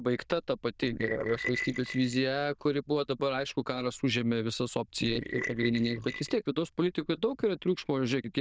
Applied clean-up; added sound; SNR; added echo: neural diffusion model UNIVERSE++.